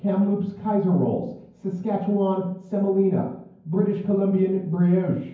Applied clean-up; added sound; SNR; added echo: none; none; none; reverberation time 0.9 s.